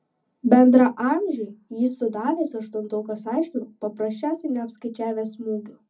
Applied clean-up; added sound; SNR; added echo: none; none; none; reverberation time 0.4 s.